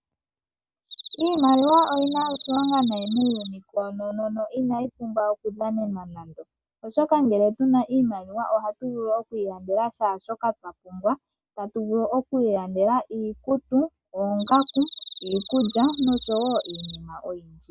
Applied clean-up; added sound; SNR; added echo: none; Cricket; 10 dB; none.